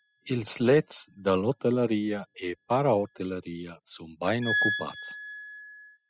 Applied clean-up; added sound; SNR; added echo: classical method spectral subtraction.